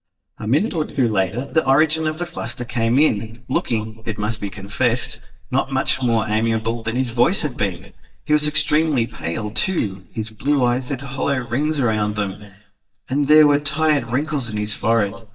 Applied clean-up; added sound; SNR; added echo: neural mask model DeepFilterNet 3.